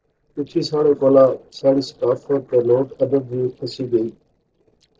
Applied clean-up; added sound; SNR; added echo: neural separator model SepFormer DNS4.